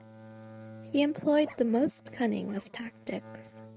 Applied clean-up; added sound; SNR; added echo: neural mask model RNNoise.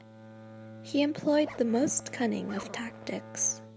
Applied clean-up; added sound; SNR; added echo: none; Bowed string instrument + Zipper (clothing); 15 dB; none.